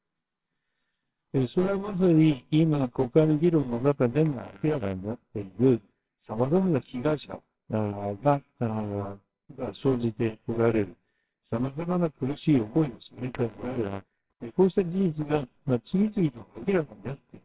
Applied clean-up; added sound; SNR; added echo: neural separator model SepFormer WHAMR!.